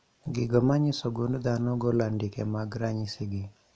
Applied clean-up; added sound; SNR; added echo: none; none; none; none.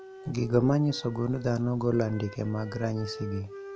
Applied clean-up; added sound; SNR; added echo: none; Wind instrument, woodwind instrument; 16 dB; none.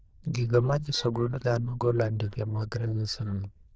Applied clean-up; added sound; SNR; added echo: neural diffusion model UNIVERSE++.